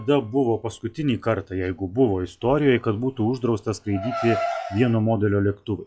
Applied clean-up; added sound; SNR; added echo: classical method log-MMSE.